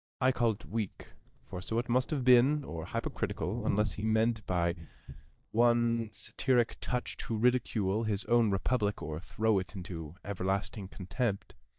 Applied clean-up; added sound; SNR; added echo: neural mask model DeepFilterNet 3.